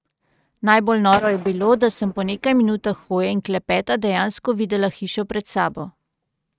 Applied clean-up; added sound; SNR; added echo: neural mask model RNNoise.